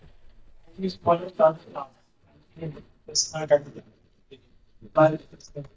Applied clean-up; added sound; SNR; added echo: neural mask model DeepFilterNet 3.